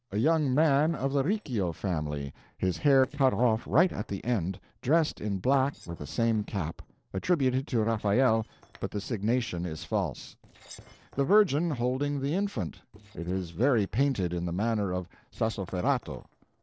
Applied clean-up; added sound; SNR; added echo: neural separator model SepFormer DNS4.